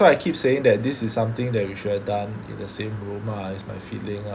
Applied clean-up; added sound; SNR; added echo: none; none; none; none.